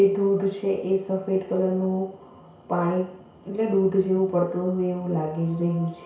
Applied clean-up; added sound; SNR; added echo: none; none; none; reverberation time 0.6 s.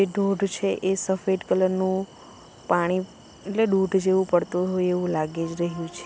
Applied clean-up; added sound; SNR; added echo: none; none; none; none.